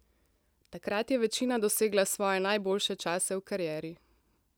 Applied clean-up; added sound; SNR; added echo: none; none; none; none.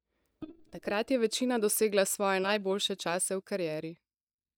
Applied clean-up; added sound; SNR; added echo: neural mask model DeepFilterNet 3.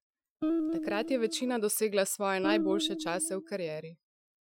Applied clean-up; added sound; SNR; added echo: classical method Wiener filter.